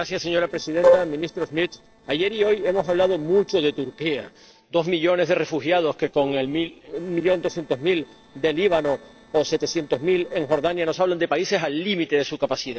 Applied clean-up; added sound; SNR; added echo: neural separator model SepFormer DNS4.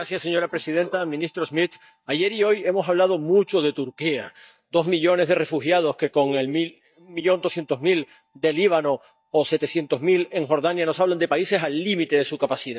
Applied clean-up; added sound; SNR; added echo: neural mask model DeepFilterNet 3.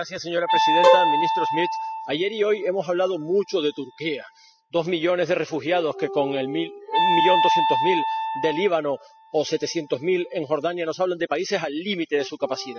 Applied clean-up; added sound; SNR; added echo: classical method spectral subtraction.